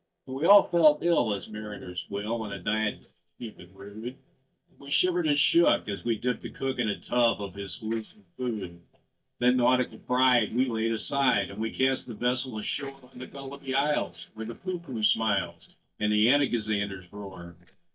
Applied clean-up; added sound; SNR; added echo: neural mask model DeepFilterNet 3.